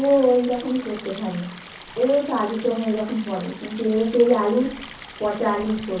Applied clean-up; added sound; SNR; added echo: none; Stream; 18 dB; reverberation time 0.6 s.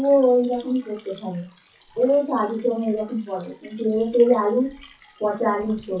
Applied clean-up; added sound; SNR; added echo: classical method WPE with log-MMSE.